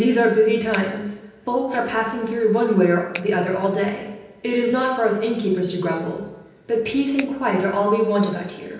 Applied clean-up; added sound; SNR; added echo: none; Finger snapping; 13 dB; reverberation time 0.9 s.